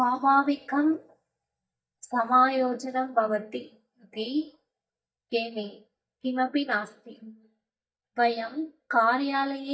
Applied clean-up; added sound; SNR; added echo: neural mask model DeepFilterNet 3.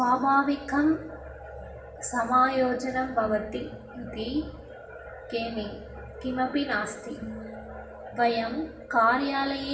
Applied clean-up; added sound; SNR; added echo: none; Bowed string instrument; 18 dB; reverberation time 0.8 s.